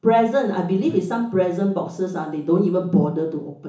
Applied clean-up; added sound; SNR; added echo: none; none; none; reverberation time 0.8 s.